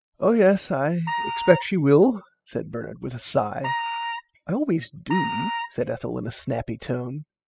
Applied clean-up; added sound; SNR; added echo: classical method spectral subtraction.